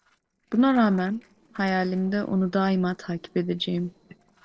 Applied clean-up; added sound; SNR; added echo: neural separator model SepFormer DNS4.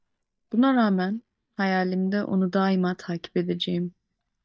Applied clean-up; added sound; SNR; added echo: neural mask model DeepFilterNet 3.